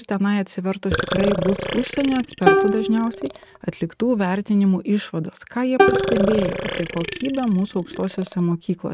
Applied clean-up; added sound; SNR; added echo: neural mask model RNNoise.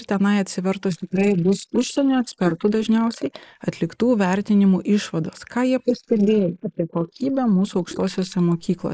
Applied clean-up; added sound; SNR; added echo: neural mask model Resemble Enhance denoiser.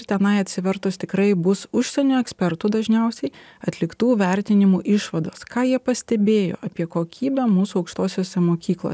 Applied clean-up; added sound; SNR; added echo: none; none; none; none.